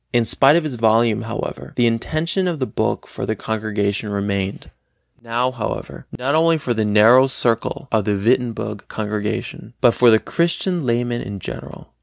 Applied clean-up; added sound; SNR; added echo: none; none; none; none.